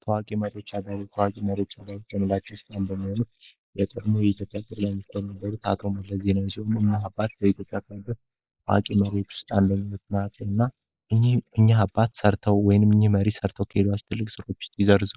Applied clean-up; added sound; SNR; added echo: neural mask model Resemble Enhance denoiser.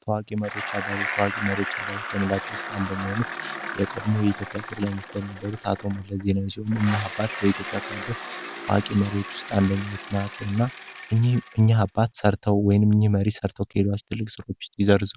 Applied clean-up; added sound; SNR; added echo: none; Bicycle; 11 dB; none.